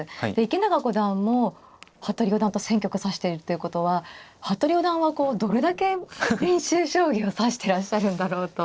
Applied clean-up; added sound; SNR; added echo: neural separator model SepFormer DNS4.